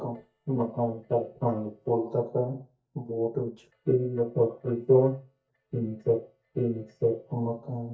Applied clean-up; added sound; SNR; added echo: neural mask model DeepFilterNet 3.